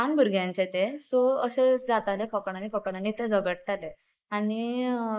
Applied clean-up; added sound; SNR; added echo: neural mask model Resemble Enhance denoiser.